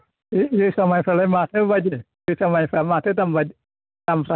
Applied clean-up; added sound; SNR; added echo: none; none; none; none.